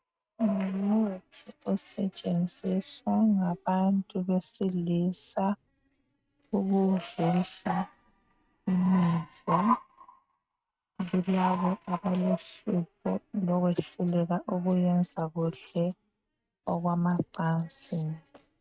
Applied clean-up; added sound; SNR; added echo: neural mask model RNNoise.